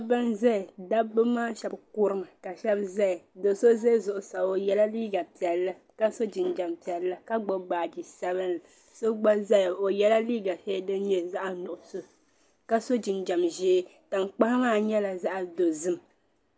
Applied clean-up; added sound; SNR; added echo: none; none; none; none.